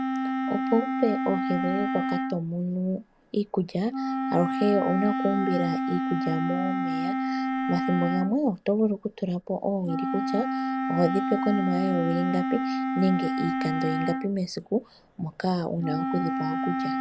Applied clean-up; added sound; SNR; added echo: none; Wind instrument, woodwind instrument; 1 dB; none.